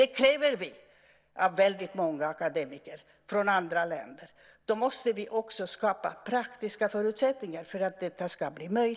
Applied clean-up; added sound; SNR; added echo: none; none; none; none.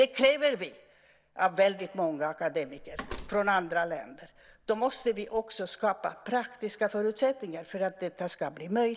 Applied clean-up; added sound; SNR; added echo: none; Slam; 16 dB; none.